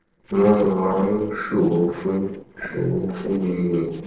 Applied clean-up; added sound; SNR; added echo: neural separator model SepFormer DNS4.